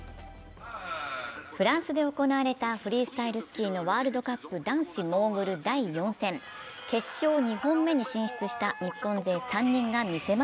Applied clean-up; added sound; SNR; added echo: none; none; none; none.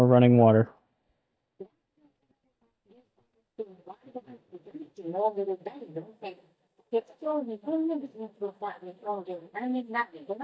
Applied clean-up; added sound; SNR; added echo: neural mask model DeepFilterNet 3.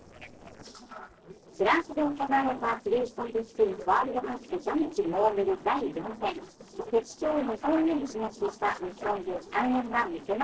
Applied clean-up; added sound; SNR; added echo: neural separator model SepFormer DNS4.